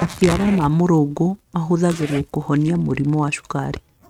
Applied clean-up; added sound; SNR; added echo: neural mask model RNNoise.